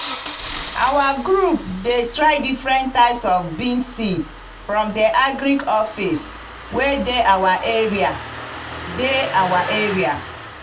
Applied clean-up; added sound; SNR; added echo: none; Engine starting; 12 dB; reverberation time 0.2 s.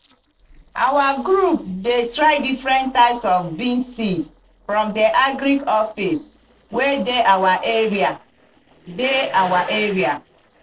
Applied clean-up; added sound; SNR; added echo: neural separator model SepFormer DNS4.